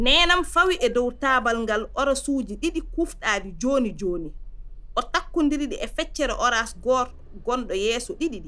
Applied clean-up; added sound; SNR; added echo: none; Engine starting / Car; 11 dB; none.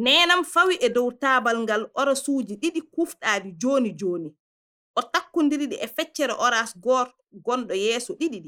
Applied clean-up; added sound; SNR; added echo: neural mask model Resemble Enhance denoiser.